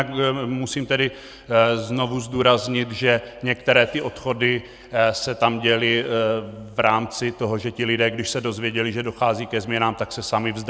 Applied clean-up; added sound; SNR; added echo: none; none; none; none.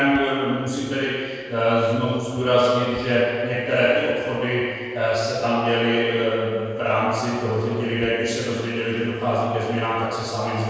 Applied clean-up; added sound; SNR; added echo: neural separator model SepFormer DNS4.